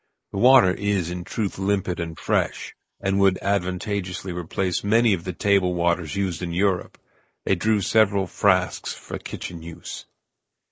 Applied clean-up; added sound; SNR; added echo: neural mask model Resemble Enhance denoiser.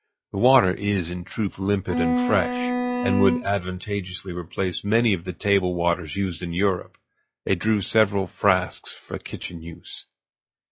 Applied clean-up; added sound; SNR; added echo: classical method log-MMSE.